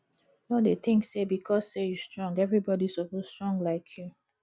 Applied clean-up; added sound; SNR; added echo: none; none; none; none.